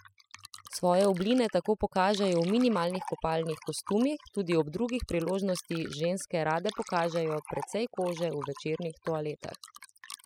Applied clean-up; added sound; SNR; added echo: classical method spectral subtraction.